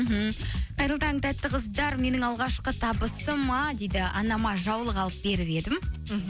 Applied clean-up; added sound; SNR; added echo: none; none; none; none.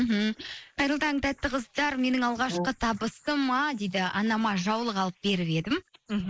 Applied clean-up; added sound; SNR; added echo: neural mask model Resemble Enhance denoiser.